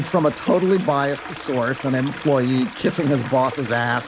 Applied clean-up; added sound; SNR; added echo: none; Stream; 13 dB; none.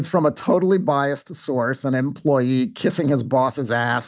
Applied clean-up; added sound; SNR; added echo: none; none; none; none.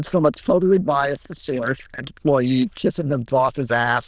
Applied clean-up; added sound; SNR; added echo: neural diffusion model UNIVERSE++.